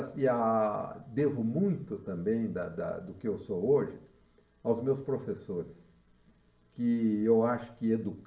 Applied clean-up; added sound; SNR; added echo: none; none; none; reverberation time 0.5 s.